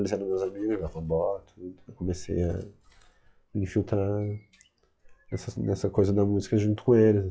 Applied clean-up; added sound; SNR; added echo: classical method log-MMSE.